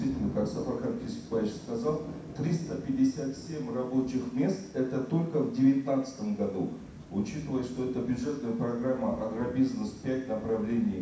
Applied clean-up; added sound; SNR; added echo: none; Thunder / Rain; 14 dB; reverberation time 0.6 s.